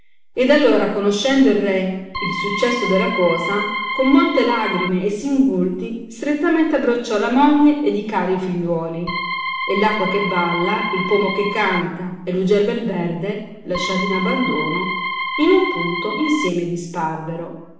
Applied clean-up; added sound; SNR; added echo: none; Organ; 5 dB; reverberation time 0.9 s.